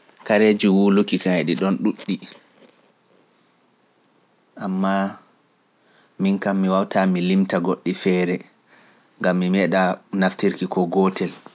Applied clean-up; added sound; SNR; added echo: none; none; none; none.